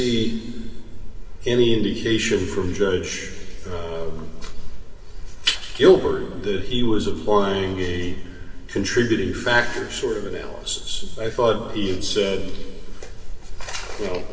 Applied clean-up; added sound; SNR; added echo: none; none; none; reverberation time 1.8 s.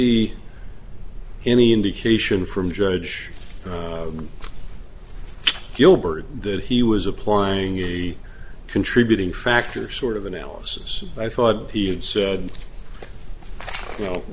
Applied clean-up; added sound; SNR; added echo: none; none; none; none.